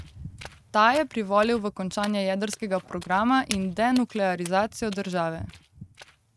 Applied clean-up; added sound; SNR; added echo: neural mask model RNNoise.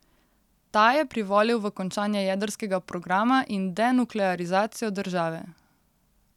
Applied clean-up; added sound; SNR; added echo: none; none; none; none.